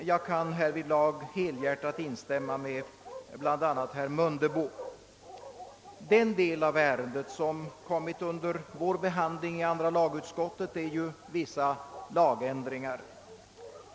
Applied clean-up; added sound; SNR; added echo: none; Bark; 17 dB; none.